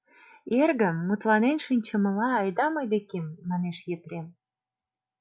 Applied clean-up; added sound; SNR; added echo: none; none; none; none.